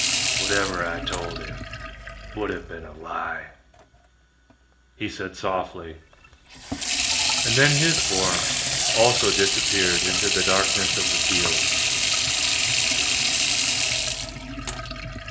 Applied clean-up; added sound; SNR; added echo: none; Sink (filling or washing) / Water tap, faucet; -4 dB; reverberation time 0.4 s.